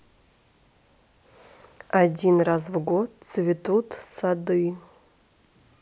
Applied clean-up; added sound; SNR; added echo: none; none; none; none.